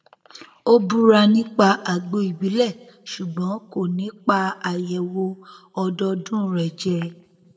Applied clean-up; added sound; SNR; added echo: none; none; none; reverberation time 0.6 s.